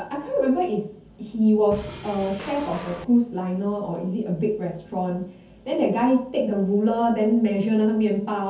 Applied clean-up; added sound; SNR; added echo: none; Drum kit; 14 dB; reverberation time 0.5 s.